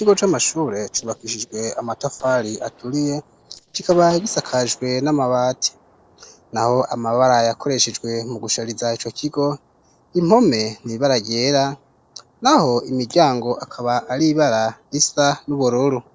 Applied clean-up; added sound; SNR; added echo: neural separator model SepFormer DNS4.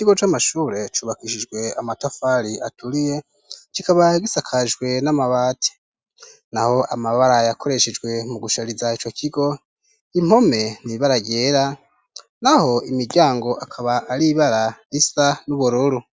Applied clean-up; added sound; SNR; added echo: none; none; none; none.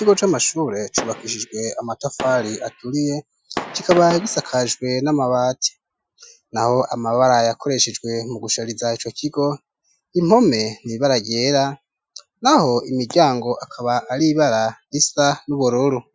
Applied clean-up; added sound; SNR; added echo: classical method Wiener filter.